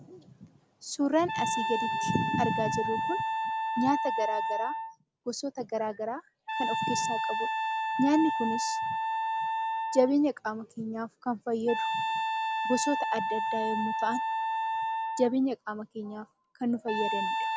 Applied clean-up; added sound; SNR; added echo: none; Wind instrument, woodwind instrument; 0 dB; none.